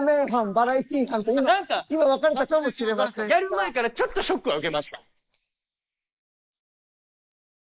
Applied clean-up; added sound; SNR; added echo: neural mask model Resemble Enhance denoiser.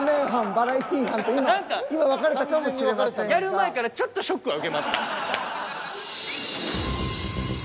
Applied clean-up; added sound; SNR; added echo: none; none; none; none.